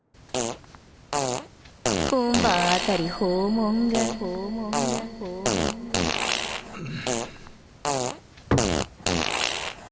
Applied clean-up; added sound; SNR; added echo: none; Fart; 0 dB; none.